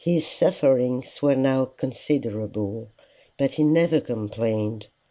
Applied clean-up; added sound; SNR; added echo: none; none; none; none.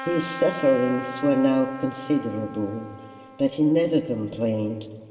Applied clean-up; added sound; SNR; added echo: none; Trumpet; 13 dB; reverberation time 2.3 s.